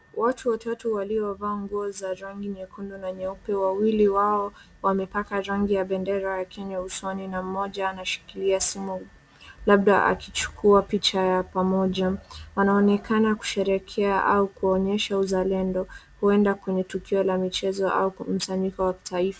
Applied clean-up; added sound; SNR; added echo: none; none; none; none.